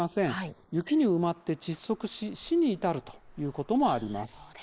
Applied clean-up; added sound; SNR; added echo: neural mask model Resemble Enhance denoiser.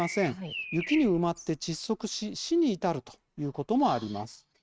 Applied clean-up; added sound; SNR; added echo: neural mask model RNNoise.